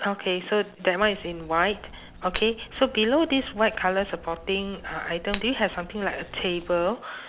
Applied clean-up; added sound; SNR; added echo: none; Hands; 15 dB; none.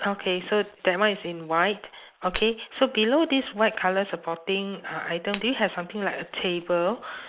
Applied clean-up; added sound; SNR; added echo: neural mask model Resemble Enhance denoiser.